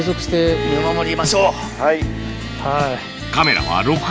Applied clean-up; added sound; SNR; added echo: none; Bowed string instrument; 10 dB; none.